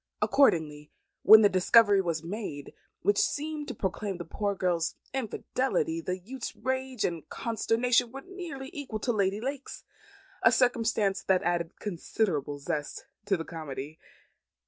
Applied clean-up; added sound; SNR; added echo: none; none; none; none.